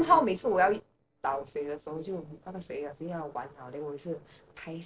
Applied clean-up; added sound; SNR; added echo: neural separator model SepFormer DNS4.